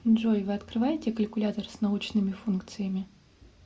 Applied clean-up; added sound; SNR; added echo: none; none; none; none.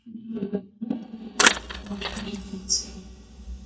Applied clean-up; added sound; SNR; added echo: neural mask model DeepFilterNet 3.